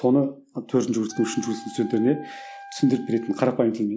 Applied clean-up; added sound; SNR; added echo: none; Wind instrument, woodwind instrument; 19 dB; none.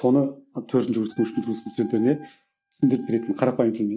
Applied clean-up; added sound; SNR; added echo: neural mask model RNNoise.